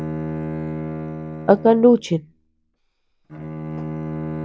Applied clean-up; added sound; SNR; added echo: none; Bowed string instrument; 8 dB; none.